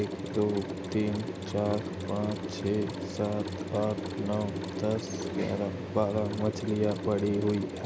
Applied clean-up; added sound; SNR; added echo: none; Mechanisms; 12 dB; none.